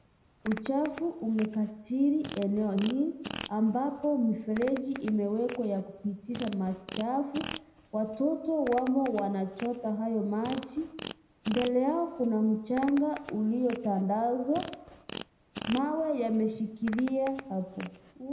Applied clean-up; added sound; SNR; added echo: none; Fart; 15 dB; reverberation time 0.8 s.